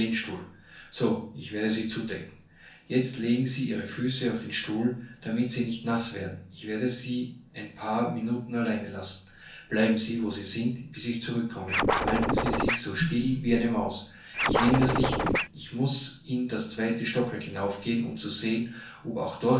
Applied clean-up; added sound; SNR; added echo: none; Scratching (performance technique); -3 dB; reverberation time 0.6 s.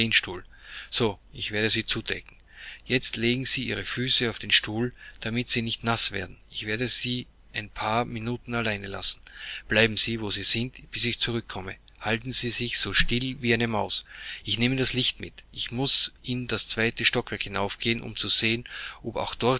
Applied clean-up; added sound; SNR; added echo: none; none; none; none.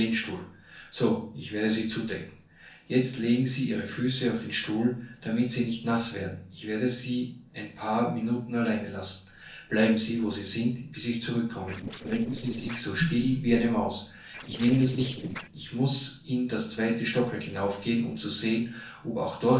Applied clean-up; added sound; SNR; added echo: neural separator model SepFormer DNS4.